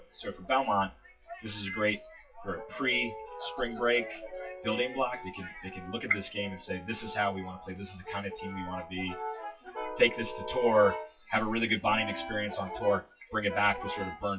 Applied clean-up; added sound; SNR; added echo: classical method WPE with log-MMSE.